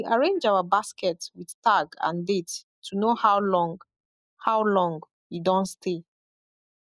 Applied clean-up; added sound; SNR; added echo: neural mask model Resemble Enhance denoiser.